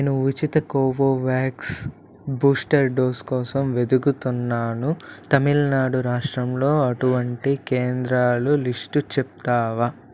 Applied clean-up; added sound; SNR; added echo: none; none; none; none.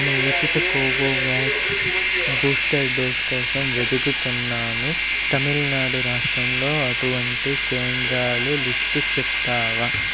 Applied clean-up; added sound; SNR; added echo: none; Train; -4 dB; none.